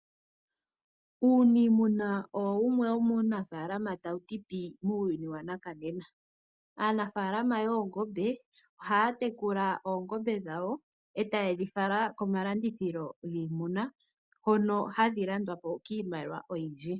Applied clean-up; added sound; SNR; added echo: none; none; none; none.